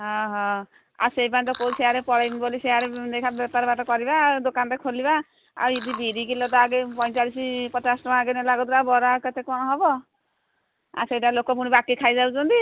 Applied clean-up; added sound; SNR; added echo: none; Chewing, mastication; 12 dB; none.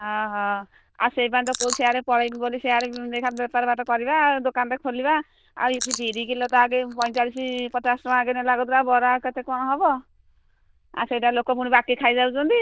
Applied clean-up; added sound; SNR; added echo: neural diffusion model UNIVERSE++.